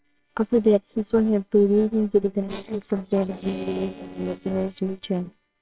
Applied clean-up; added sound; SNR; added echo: neural separator model SepFormer WHAMR!.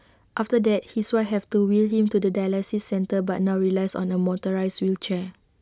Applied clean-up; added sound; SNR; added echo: none; none; none; none.